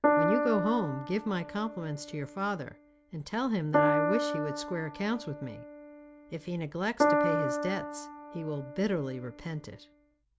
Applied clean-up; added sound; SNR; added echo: none; Piano; -2 dB; none.